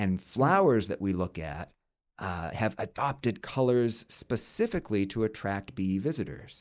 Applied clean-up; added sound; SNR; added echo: neural mask model Resemble Enhance denoiser.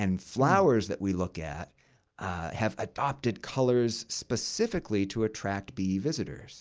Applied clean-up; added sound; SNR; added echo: none; none; none; none.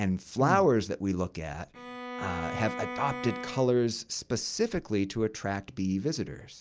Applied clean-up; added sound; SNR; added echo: none; Bowed string instrument; 10 dB; none.